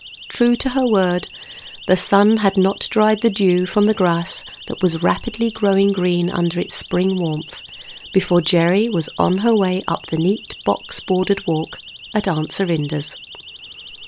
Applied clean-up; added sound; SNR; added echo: none; Siren; 19 dB; none.